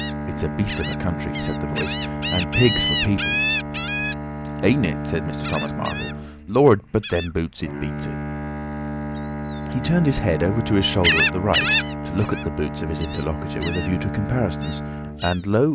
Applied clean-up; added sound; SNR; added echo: none; Gull, seagull + Bowed string instrument; 2 dB; none.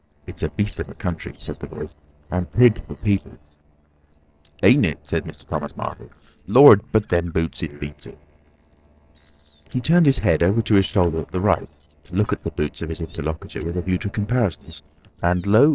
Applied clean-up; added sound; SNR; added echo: neural separator model SepFormer DNS4.